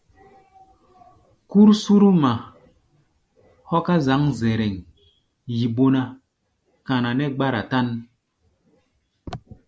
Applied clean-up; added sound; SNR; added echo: none; none; none; none.